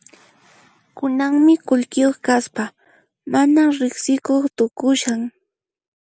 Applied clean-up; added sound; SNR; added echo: none; none; none; none.